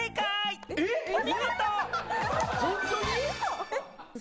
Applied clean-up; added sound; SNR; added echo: none; none; none; none.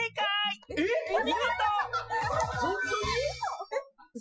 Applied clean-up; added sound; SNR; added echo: classical method Wiener filter.